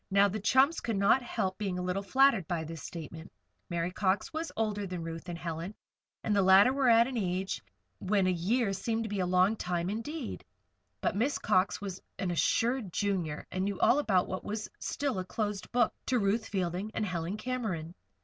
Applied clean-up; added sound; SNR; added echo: none; none; none; none.